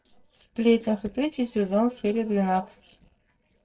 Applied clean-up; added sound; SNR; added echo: neural separator model SepFormer DNS4.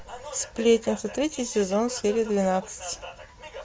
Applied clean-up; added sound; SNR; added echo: none; none; none; none.